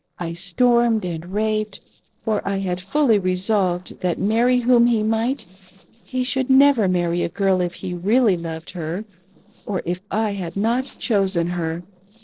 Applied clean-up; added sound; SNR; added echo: neural separator model SepFormer DNS4.